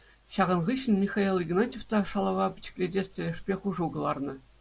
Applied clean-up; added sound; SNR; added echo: none; none; none; none.